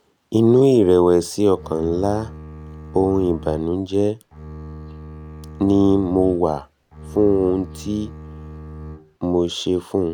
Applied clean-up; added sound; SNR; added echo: none; Bowed string instrument; 16 dB; none.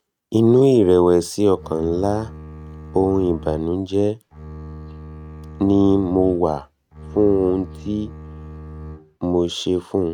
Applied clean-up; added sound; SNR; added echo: neural mask model RNNoise.